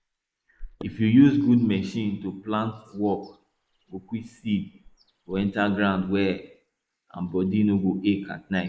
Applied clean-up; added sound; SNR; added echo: neural mask model Resemble Enhance denoiser.